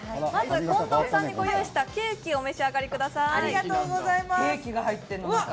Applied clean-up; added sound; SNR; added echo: none; none; none; none.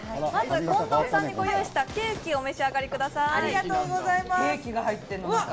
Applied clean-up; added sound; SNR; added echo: none; Gunshot, gunfire + Crowd; 18 dB; none.